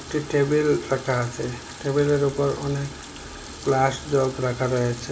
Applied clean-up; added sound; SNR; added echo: none; Sink (filling or washing) / Water tap, faucet; 17 dB; reverberation time 0.2 s.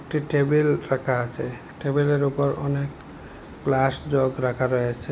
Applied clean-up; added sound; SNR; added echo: none; none; none; none.